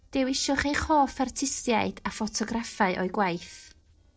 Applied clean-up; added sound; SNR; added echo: neural separator model SepFormer DNS4.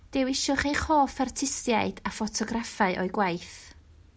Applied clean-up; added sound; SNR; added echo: none; none; none; none.